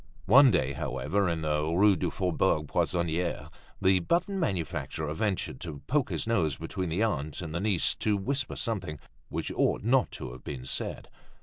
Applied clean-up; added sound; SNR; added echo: none; none; none; none.